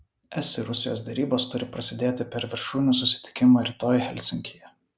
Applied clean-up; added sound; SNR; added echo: none; none; none; none.